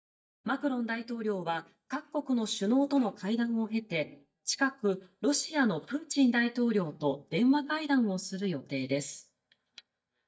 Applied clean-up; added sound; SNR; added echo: neural mask model DeepFilterNet 3.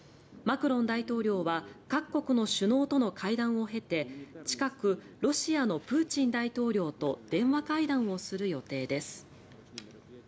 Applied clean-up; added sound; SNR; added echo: none; none; none; none.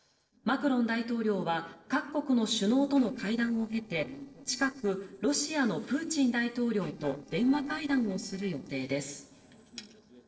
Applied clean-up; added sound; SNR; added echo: neural separator model SepFormer DNS4.